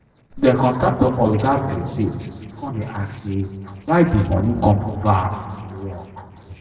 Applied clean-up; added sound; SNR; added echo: neural separator model SepFormer DNS4.